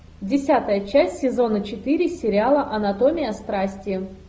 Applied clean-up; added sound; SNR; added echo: none; none; none; none.